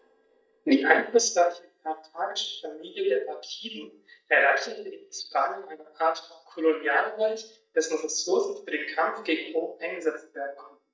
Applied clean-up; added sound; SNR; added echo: neural mask model DeepFilterNet 3.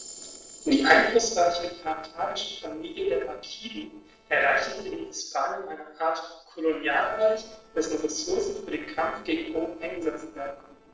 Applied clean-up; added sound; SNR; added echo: neural separator model SepFormer DNS4.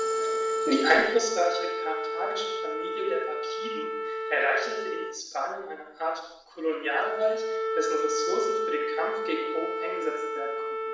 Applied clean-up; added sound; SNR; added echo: none; Wind instrument, woodwind instrument; 0 dB; reverberation time 0.6 s.